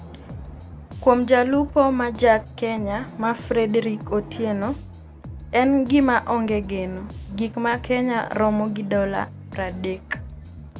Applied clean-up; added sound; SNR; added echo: none; Bass guitar; 15 dB; none.